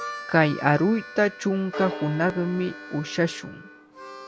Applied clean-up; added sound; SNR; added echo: none; Harmonica + Church bell; 13 dB; none.